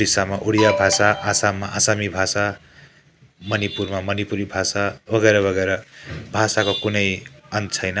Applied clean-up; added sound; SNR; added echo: none; none; none; none.